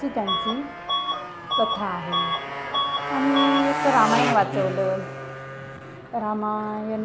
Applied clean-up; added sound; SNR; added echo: none; Motorcycle + Bus / Alarm; 1 dB; none.